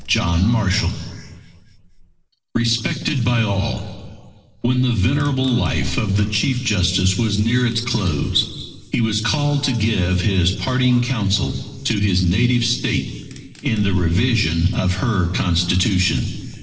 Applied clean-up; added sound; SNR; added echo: neural separator model SepFormer DNS4.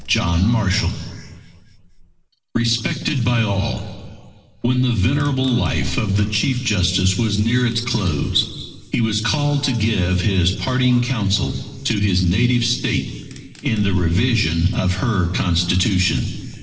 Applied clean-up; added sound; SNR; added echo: none; Fire; 18 dB; reverberation time 2.1 s.